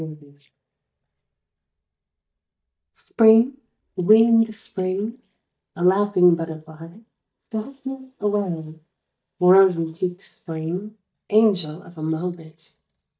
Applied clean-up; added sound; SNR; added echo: neural mask model DeepFilterNet 3.